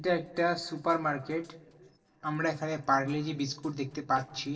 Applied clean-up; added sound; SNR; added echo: neural separator model SepFormer DNS4.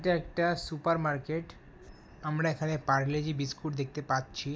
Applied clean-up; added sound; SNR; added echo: none; none; none; none.